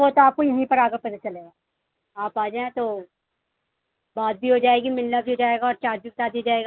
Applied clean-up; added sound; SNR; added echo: none; none; none; none.